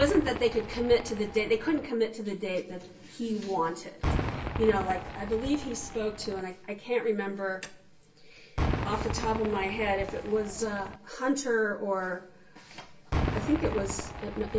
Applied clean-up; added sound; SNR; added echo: none; Cheering / Fireworks; 6 dB; reverberation time 0.2 s.